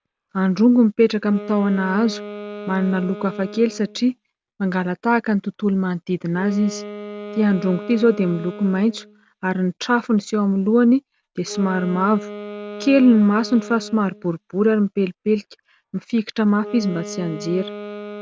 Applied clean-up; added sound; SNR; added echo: none; Wind instrument, woodwind instrument; 15 dB; none.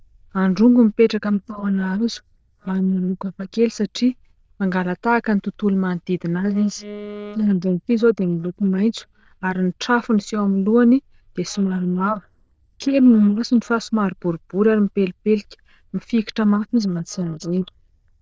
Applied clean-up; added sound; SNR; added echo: neural diffusion model UNIVERSE++.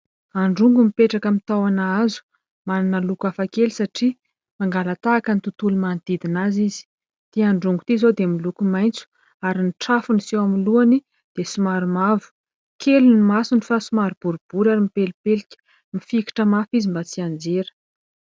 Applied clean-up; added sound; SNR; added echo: none; none; none; none.